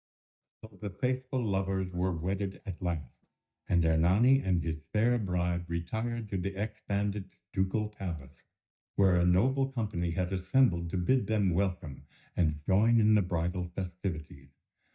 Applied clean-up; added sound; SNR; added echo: neural mask model DeepFilterNet 3.